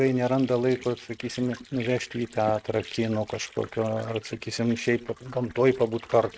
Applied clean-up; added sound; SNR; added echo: neural mask model RNNoise.